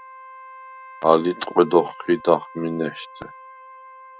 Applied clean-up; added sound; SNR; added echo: none; Wind instrument, woodwind instrument; 19 dB; none.